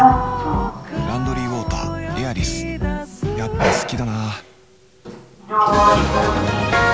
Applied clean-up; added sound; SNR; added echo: none; Sliding door; 0 dB; none.